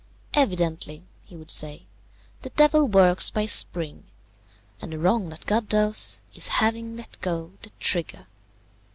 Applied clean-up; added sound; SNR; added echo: none; none; none; none.